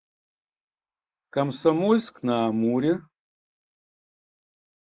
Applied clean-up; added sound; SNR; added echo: neural mask model Resemble Enhance denoiser.